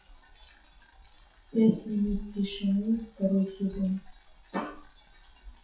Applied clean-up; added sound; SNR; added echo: classical method WPE with log-MMSE.